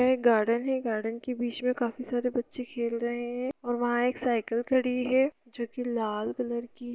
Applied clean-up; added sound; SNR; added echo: none; none; none; none.